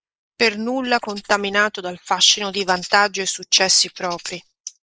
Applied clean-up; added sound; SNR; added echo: neural mask model Resemble Enhance denoiser.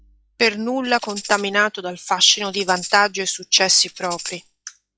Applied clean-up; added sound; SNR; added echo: classical method log-MMSE.